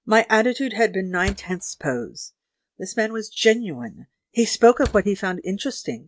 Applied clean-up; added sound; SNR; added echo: neural mask model RNNoise.